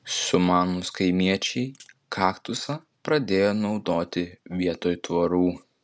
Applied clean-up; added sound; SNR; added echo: none; none; none; none.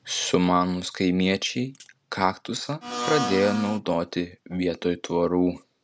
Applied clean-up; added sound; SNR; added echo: none; Domestic sounds, home sounds; 4 dB; none.